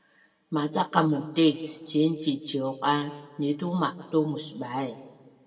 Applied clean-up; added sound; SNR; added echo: none; none; none; reverberation time 1.5 s.